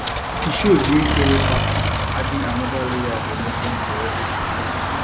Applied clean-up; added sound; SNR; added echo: none; Run + Accelerating, revving, vroom; -2 dB; none.